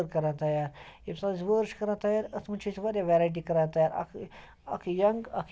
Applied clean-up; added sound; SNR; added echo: none; none; none; none.